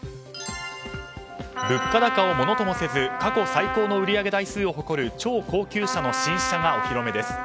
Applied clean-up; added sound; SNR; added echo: none; Trumpet; 4 dB; none.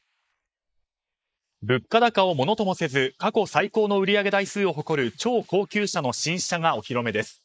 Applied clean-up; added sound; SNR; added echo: neural mask model Resemble Enhance denoiser.